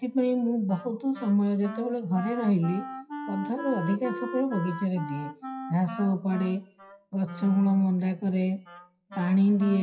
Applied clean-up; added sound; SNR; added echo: classical method WPE with log-MMSE.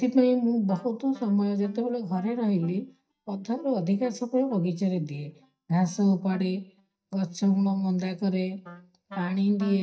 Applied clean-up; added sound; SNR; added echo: neural mask model DeepFilterNet 3.